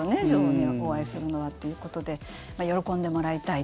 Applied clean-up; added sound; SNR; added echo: none; none; none; none.